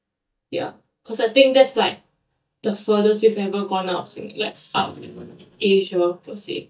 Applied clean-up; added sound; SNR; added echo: neural mask model DeepFilterNet 3.